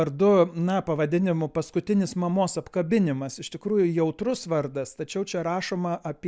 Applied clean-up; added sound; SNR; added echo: none; none; none; none.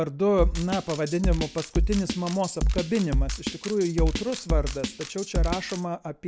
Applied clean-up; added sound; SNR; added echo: none; Drum kit; 0 dB; none.